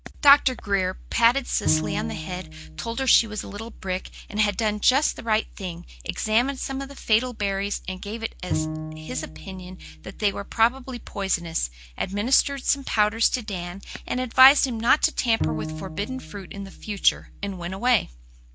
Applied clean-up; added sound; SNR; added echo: none; Bowed string instrument; 8 dB; none.